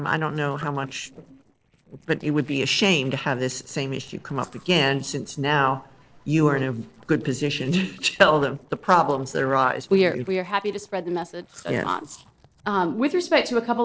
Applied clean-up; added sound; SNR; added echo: neural separator model SepFormer DNS4.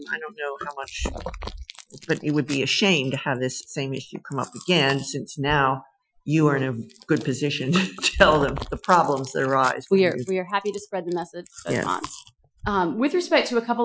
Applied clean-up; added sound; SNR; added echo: classical method Wiener filter.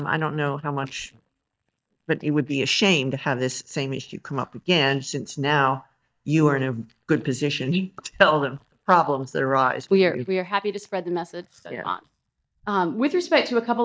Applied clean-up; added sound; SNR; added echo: neural mask model DeepFilterNet 3.